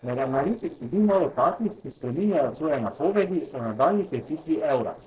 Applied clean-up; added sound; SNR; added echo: neural separator model SepFormer DNS4.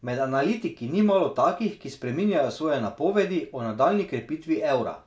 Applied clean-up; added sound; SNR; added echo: none; none; none; none.